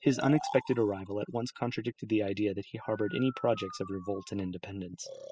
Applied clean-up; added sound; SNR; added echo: classical method spectral subtraction.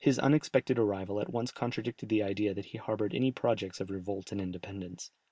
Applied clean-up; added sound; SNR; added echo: none; none; none; none.